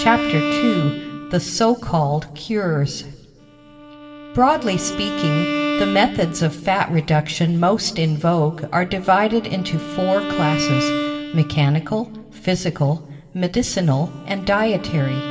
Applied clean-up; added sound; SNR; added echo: none; Bowed string instrument; 8 dB; reverberation time 1.3 s.